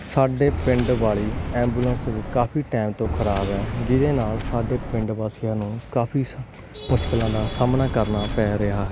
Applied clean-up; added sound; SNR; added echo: none; Subway, metro, underground; 5 dB; none.